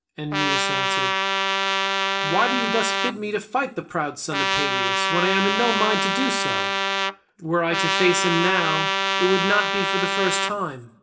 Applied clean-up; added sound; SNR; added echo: none; Trumpet; -3 dB; reverberation time 0.4 s.